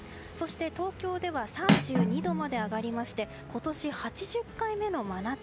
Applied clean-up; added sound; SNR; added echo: none; Cutlery, silverware; -2 dB; none.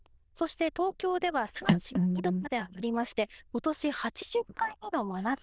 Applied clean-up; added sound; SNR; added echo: neural diffusion model UNIVERSE++.